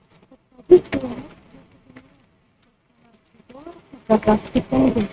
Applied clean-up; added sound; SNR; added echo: neural mask model RNNoise.